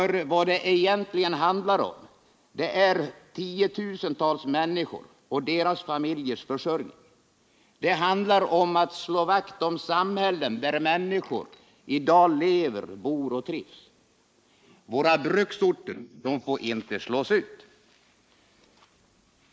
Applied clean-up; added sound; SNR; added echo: neural mask model Resemble Enhance denoiser.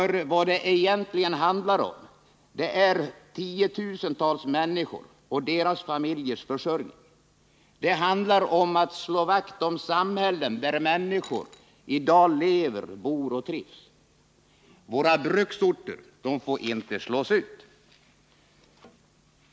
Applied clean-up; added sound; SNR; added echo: none; none; none; none.